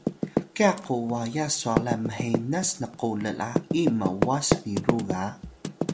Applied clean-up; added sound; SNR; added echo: none; Typing; 2 dB; none.